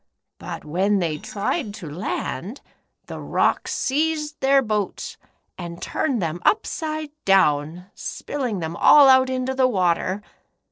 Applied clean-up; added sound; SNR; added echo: neural separator model SepFormer DNS4.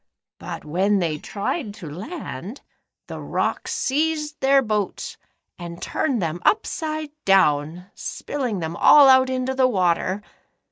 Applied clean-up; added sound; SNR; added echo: neural mask model DeepFilterNet 3.